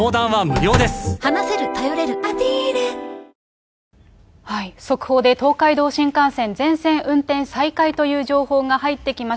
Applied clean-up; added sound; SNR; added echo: none; Slam; 7 dB; none.